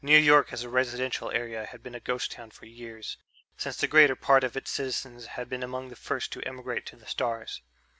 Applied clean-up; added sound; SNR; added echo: none; none; none; none.